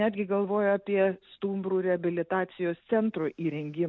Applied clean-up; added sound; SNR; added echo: none; none; none; none.